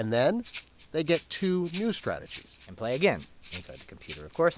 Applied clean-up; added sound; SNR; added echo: none; Rattle (instrument); 19 dB; none.